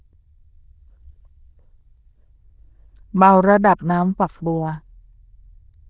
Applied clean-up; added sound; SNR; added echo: neural diffusion model UNIVERSE++.